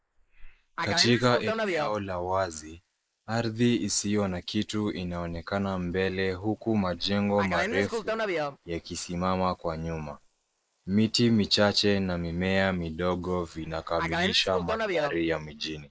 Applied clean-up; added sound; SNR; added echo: neural mask model Resemble Enhance denoiser.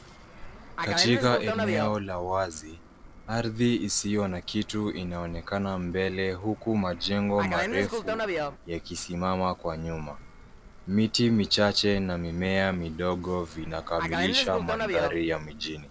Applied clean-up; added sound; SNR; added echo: none; Fixed-wing aircraft, airplane; 8 dB; none.